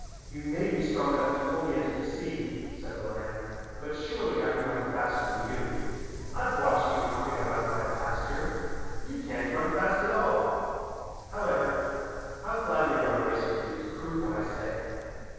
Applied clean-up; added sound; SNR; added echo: none; Wind; 8 dB; reverberation time 2.2 s.